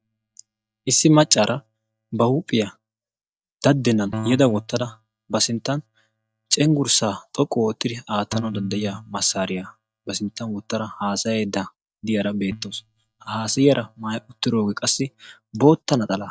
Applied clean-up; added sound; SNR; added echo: neural mask model DeepFilterNet 3.